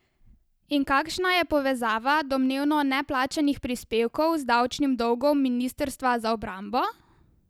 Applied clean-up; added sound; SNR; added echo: none; none; none; none.